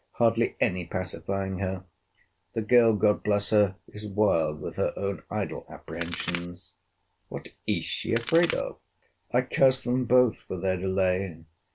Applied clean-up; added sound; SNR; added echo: none; Crack; 8 dB; none.